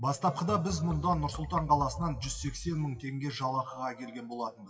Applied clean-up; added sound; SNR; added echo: classical method WPE with log-MMSE.